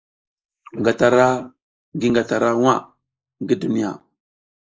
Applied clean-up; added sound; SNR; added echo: neural mask model Resemble Enhance denoiser.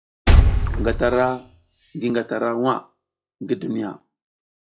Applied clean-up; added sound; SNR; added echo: classical method log-MMSE.